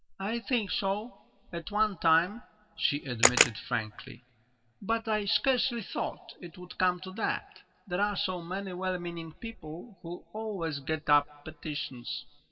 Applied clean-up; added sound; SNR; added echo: none; Camera; -4 dB; reverberation time 1.5 s.